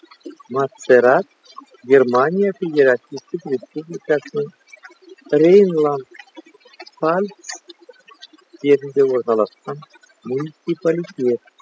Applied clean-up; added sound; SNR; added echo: classical method spectral subtraction.